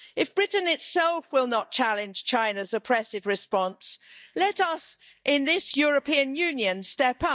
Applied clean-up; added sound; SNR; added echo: neural mask model DeepFilterNet 3.